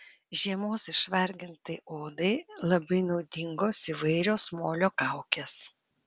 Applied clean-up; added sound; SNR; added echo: none; none; none; none.